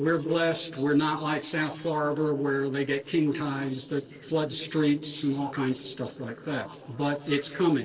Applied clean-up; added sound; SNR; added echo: neural separator model SepFormer DNS4.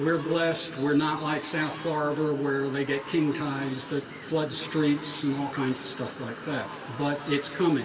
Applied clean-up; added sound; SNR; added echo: none; Fowl; 18 dB; reverberation time 1.8 s.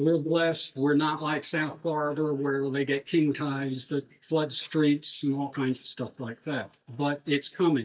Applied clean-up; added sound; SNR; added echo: neural mask model DeepFilterNet 3.